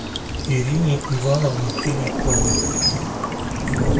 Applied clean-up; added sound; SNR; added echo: none; Stream / Bird vocalization, bird call, bird song; -1 dB; reverberation time 0.2 s.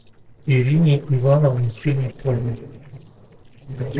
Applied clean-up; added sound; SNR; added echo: neural separator model SepFormer DNS4.